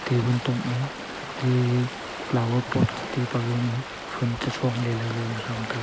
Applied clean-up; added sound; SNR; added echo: none; Stream; 9 dB; none.